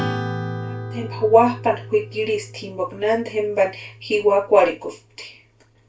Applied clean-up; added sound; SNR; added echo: none; Acoustic guitar / Strum; 11 dB; reverberation time 0.2 s.